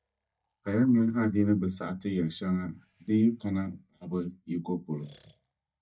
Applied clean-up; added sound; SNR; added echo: neural mask model DeepFilterNet 3.